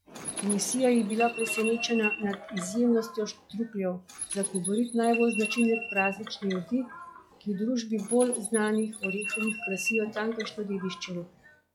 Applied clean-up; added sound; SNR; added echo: classical method log-MMSE.